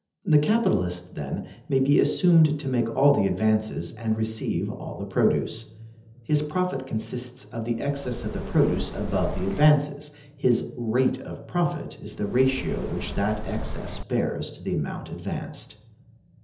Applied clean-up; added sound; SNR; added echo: none; Bird; 7 dB; reverberation time 1.2 s.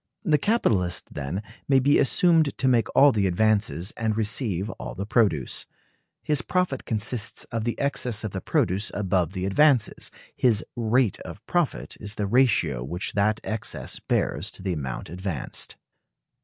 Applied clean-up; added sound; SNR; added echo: none; none; none; none.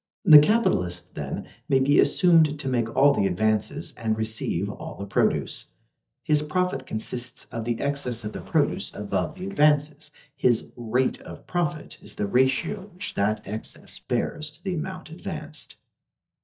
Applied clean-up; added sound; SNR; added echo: neural mask model DeepFilterNet 3.